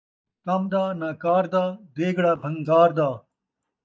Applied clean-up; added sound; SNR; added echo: neural mask model DeepFilterNet 3.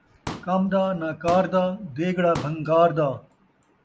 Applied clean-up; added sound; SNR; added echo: none; Explosion; 15 dB; none.